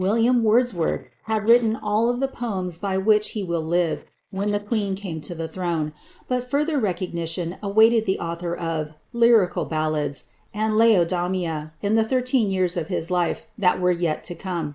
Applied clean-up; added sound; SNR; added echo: neural mask model Resemble Enhance denoiser.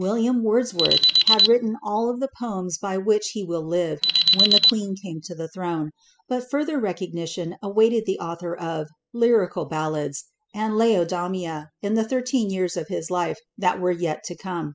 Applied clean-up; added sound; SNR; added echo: classical method spectral subtraction.